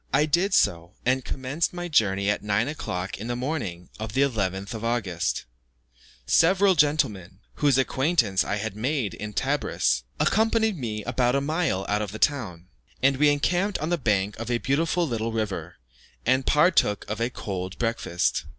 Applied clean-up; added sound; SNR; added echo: none; none; none; none.